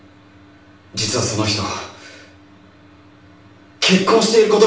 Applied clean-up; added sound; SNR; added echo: none; none; none; reverberation time 0.5 s.